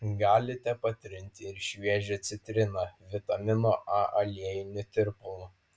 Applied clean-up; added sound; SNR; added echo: none; none; none; none.